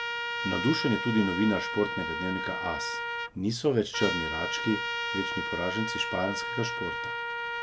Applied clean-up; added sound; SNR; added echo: none; Trumpet; 2 dB; none.